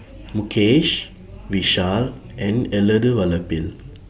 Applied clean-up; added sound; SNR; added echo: none; none; none; none.